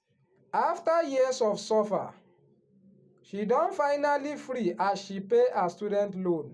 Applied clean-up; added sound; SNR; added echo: none; none; none; none.